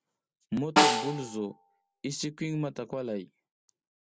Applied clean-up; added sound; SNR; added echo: none; Snare drum; -5 dB; none.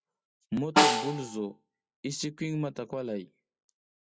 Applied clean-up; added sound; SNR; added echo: classical method log-MMSE.